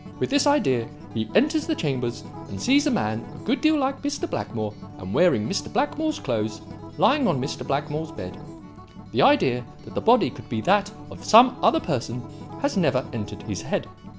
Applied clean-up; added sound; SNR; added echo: none; Acoustic guitar; 15 dB; none.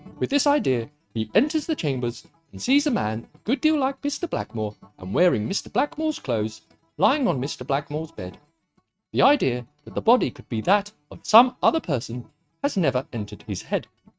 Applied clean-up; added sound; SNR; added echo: neural mask model RNNoise.